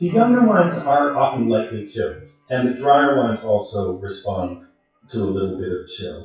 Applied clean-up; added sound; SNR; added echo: classical method WPE with log-MMSE.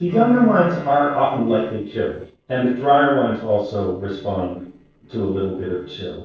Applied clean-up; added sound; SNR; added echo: neural separator model SepFormer DNS4.